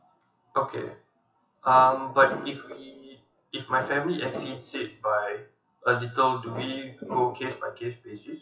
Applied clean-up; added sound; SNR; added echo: classical method WPE with log-MMSE.